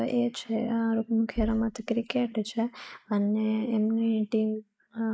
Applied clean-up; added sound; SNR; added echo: neural mask model Resemble Enhance denoiser.